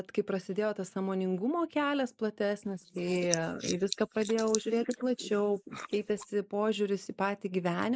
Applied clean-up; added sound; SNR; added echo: neural mask model Resemble Enhance denoiser.